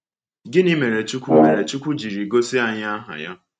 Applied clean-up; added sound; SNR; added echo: neural mask model RNNoise.